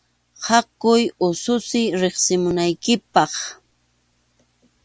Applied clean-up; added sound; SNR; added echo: none; none; none; none.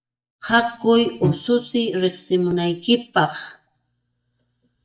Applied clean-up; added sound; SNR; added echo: neural mask model DeepFilterNet 3.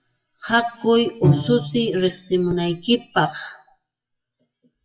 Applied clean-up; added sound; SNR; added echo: classical method WPE with log-MMSE.